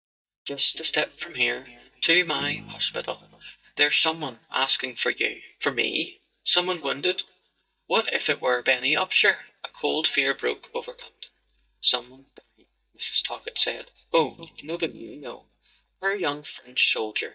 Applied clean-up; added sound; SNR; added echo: neural mask model DeepFilterNet 3.